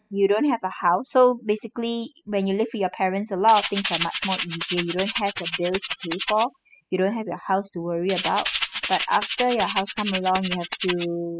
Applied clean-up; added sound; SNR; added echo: classical method spectral subtraction.